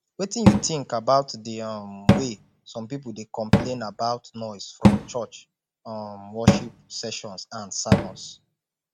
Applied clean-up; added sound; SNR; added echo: none; Cupboard open or close / Drawer open or close; -5 dB; none.